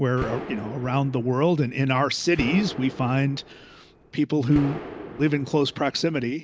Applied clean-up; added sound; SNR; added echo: none; Gunshot, gunfire; 13 dB; none.